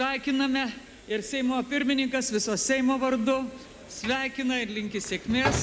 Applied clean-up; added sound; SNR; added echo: none; Sliding door / Train; 12 dB; none.